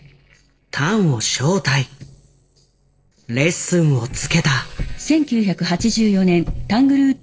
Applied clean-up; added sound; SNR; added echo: neural separator model SepFormer DNS4.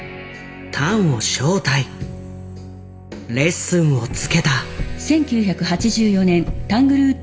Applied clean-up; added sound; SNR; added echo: none; Car; 11 dB; reverberation time 2.1 s.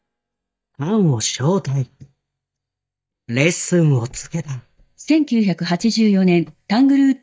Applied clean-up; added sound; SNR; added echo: neural mask model DeepFilterNet 3.